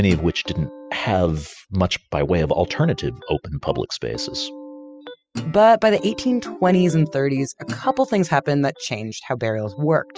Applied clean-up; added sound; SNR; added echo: classical method spectral subtraction.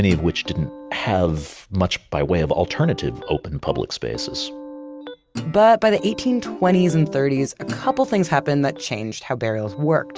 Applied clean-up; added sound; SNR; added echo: none; Guitar; 17 dB; none.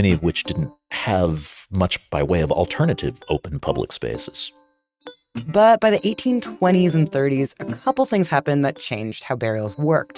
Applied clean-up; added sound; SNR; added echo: neural mask model RNNoise.